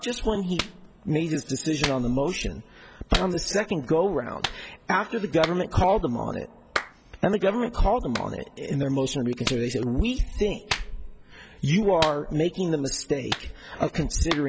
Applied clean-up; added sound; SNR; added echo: none; Clapping; 11 dB; none.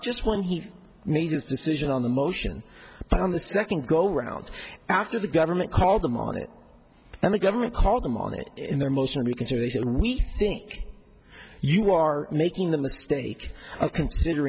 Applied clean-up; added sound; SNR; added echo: none; none; none; none.